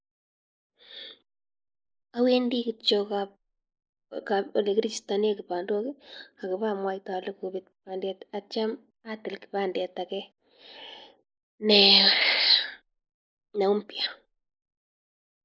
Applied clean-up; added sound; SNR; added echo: neural mask model Resemble Enhance denoiser.